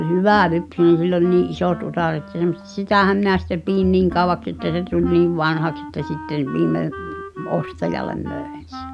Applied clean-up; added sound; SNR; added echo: none; Wind instrument, woodwind instrument; 15 dB; none.